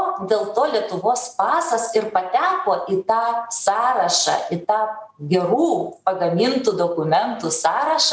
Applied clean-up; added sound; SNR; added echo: none; none; none; none.